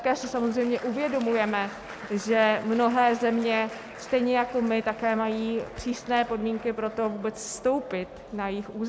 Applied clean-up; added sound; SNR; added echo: none; Applause; 19 dB; none.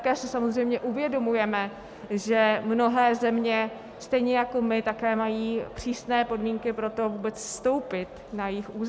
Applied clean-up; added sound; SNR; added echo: none; none; none; none.